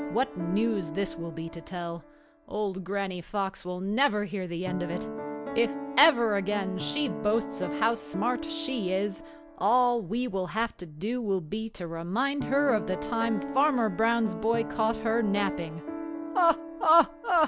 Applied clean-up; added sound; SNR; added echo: none; Piano; 10 dB; none.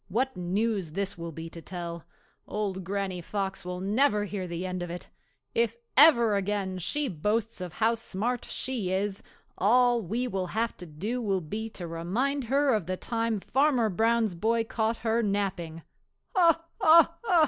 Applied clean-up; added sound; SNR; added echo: none; none; none; none.